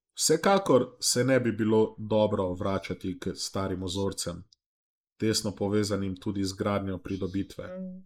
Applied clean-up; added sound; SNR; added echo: neural mask model Resemble Enhance denoiser.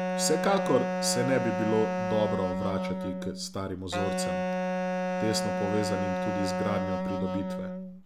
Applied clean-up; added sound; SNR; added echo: none; Wind instrument, woodwind instrument; -1 dB; none.